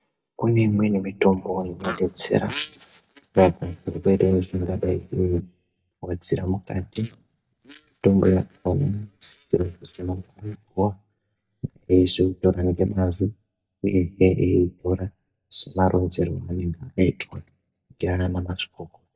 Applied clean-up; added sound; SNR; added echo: neural mask model DeepFilterNet 3.